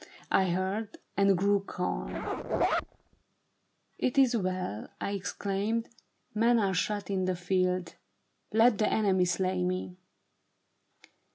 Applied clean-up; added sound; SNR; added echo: none; Zipper (clothing); 2 dB; none.